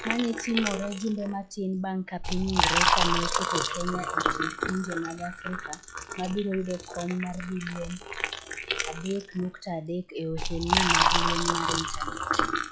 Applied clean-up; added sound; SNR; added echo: classical method log-MMSE.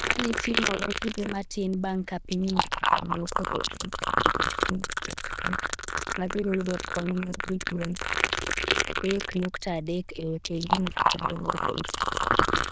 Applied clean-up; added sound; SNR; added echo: neural diffusion model UNIVERSE++.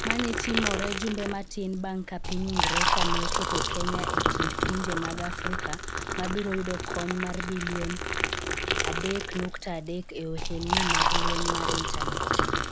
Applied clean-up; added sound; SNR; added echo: none; Liquid; -5 dB; none.